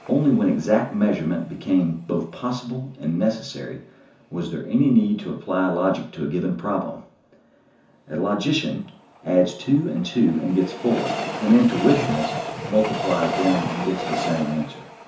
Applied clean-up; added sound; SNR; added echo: none; Train; 10 dB; reverberation time 0.9 s.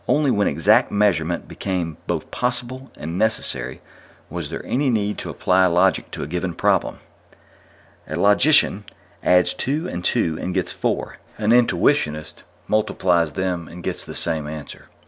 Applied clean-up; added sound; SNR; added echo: none; none; none; none.